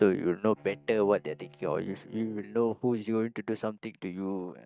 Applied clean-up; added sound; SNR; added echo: neural mask model DeepFilterNet 3.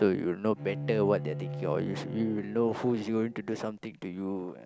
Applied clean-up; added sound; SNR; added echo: none; Bowed string instrument; 9 dB; none.